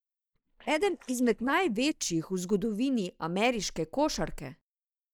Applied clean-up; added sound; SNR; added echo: neural mask model DeepFilterNet 3.